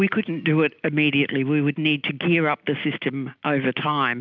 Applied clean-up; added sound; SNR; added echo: none; none; none; none.